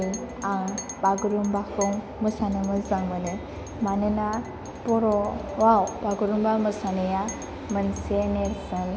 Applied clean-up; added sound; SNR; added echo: none; Chink, clink; 20 dB; none.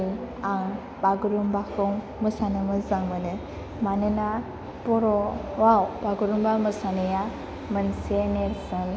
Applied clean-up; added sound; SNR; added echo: none; none; none; none.